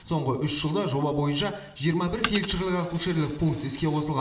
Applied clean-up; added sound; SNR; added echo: none; Coin (dropping); 13 dB; reverberation time 0.9 s.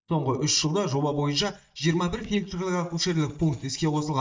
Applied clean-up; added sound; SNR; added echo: neural mask model DeepFilterNet 3.